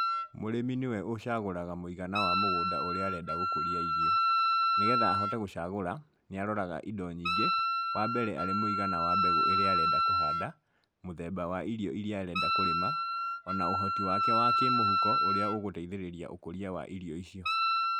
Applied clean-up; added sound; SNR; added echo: none; Wind instrument, woodwind instrument; -5 dB; none.